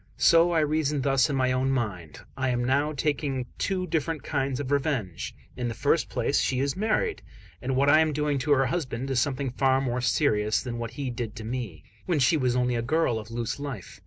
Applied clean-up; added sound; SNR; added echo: none; none; none; none.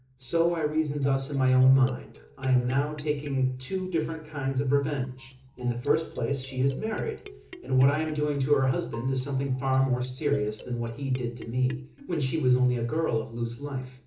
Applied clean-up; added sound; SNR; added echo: neural separator model SepFormer DNS4.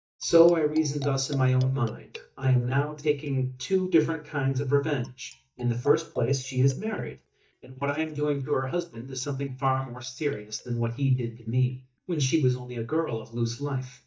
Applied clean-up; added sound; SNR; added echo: neural mask model DeepFilterNet 3.